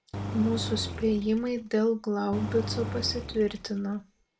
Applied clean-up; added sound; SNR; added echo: none; Engine; 8 dB; reverberation time 0.2 s.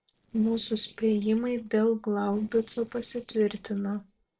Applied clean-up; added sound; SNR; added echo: neural separator model SepFormer DNS4.